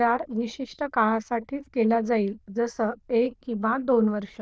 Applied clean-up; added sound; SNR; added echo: neural diffusion model UNIVERSE++.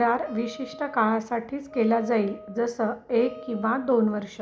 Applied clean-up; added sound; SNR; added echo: none; Wind instrument, woodwind instrument; 19 dB; none.